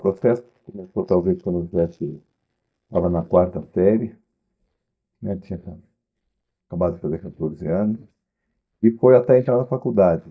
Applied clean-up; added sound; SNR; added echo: neural mask model DeepFilterNet 3.